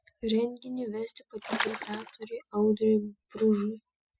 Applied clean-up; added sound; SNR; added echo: classical method spectral subtraction.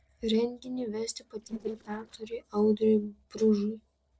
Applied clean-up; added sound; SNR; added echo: neural separator model SepFormer DNS4.